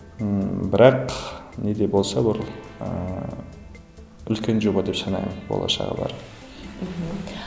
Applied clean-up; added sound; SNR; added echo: none; none; none; none.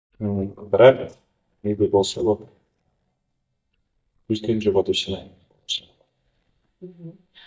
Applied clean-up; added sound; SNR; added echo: neural mask model DeepFilterNet 3.